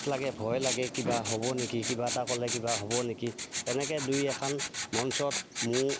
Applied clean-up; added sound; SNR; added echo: none; Writing; 4 dB; none.